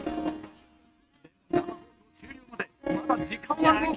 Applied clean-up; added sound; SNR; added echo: neural mask model RNNoise.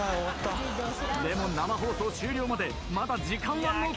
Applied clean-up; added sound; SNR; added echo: none; none; none; none.